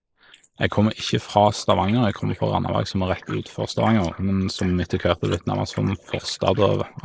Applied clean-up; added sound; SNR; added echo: neural mask model Resemble Enhance denoiser.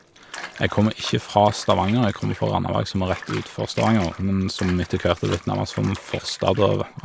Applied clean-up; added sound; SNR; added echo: none; Bathtub (filling or washing) / Water; 17 dB; none.